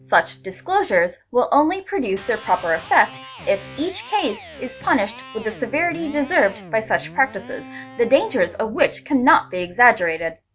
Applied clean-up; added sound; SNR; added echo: none; Electric guitar; 19 dB; none.